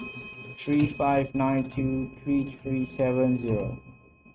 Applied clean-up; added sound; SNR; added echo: neural mask model RNNoise.